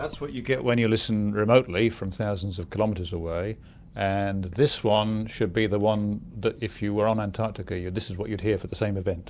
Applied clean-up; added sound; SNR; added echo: none; none; none; none.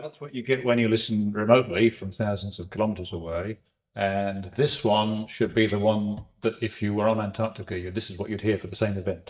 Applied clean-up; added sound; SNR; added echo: neural mask model DeepFilterNet 3.